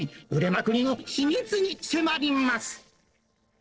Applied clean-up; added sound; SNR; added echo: neural separator model SepFormer DNS4.